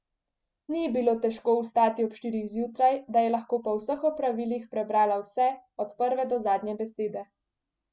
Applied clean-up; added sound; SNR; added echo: none; none; none; none.